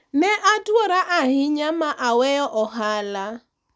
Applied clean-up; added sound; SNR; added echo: none; none; none; none.